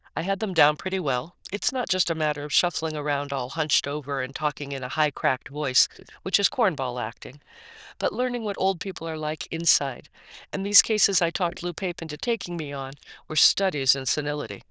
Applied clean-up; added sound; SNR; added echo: neural diffusion model UNIVERSE++.